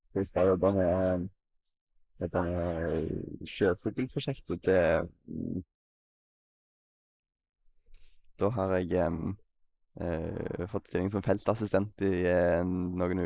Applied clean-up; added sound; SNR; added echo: neural mask model Resemble Enhance denoiser.